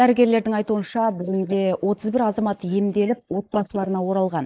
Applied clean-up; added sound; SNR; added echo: neural mask model Resemble Enhance denoiser.